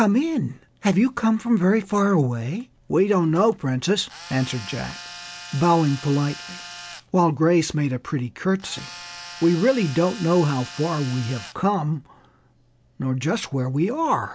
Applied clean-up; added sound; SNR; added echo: none; Tools; 16 dB; none.